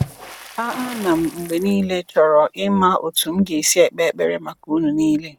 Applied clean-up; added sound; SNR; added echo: none; Water / Splash, splatter; 17 dB; none.